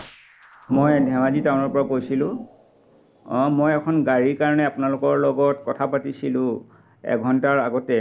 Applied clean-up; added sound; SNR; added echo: neural mask model Resemble Enhance denoiser.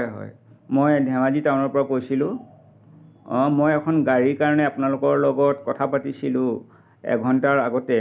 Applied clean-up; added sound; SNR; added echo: none; none; none; none.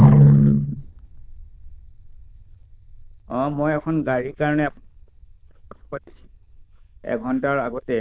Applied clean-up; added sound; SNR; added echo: neural diffusion model UNIVERSE++.